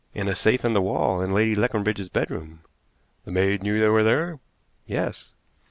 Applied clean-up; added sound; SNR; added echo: none; none; none; none.